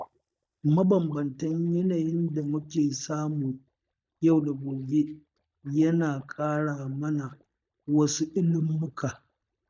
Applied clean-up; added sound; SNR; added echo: neural mask model DeepFilterNet 3.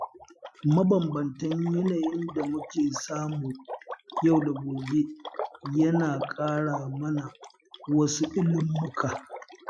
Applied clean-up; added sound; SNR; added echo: classical method Wiener filter.